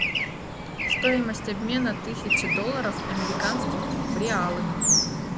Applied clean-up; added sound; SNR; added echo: none; Traffic noise, roadway noise / Bird; -3 dB; none.